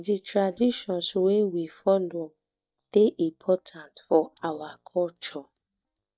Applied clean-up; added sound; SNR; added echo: neural mask model DeepFilterNet 3.